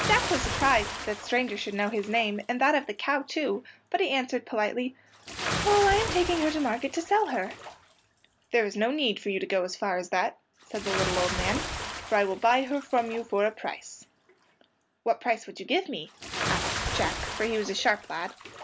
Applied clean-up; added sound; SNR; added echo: none; Bathtub (filling or washing) / Splash, splatter; 8 dB; none.